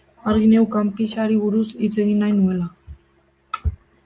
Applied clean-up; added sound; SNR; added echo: none; none; none; none.